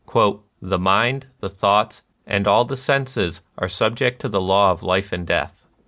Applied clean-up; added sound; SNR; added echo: none; none; none; none.